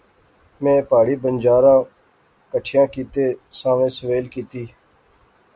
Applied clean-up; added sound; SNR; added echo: none; none; none; none.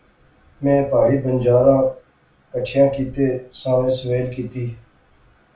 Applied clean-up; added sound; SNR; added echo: none; none; none; reverberation time 0.3 s.